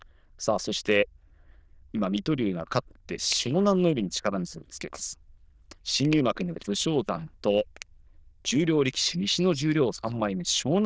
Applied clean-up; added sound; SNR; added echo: neural diffusion model UNIVERSE++.